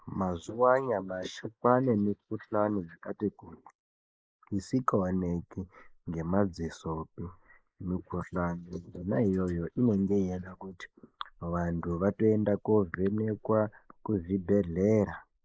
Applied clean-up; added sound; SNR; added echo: neural mask model Resemble Enhance denoiser.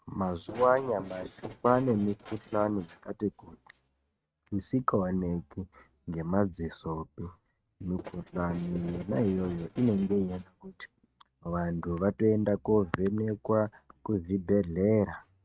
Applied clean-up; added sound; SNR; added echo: neural mask model RNNoise.